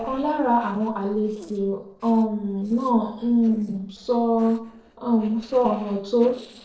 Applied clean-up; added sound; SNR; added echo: neural separator model SepFormer DNS4.